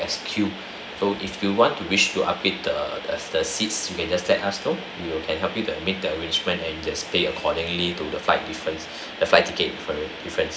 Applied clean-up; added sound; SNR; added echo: none; none; none; none.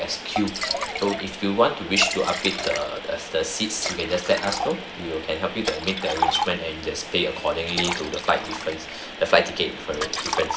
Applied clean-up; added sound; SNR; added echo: none; Liquid; 6 dB; none.